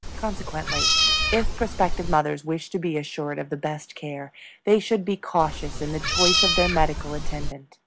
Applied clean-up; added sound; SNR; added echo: none; Meow; -2 dB; none.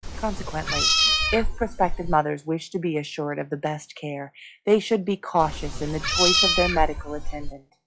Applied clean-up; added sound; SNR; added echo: classical method log-MMSE.